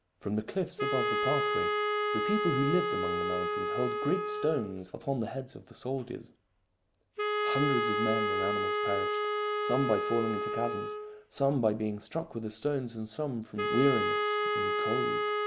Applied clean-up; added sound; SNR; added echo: none; Wind instrument, woodwind instrument; -1 dB; none.